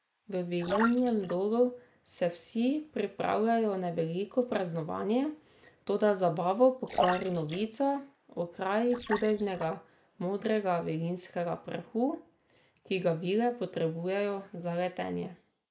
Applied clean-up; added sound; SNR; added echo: neural mask model Resemble Enhance denoiser.